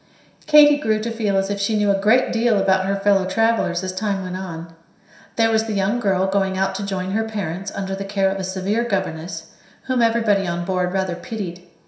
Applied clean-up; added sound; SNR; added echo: none; none; none; reverberation time 0.7 s.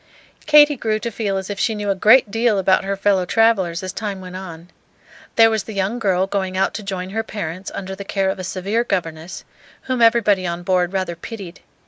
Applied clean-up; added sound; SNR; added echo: none; none; none; none.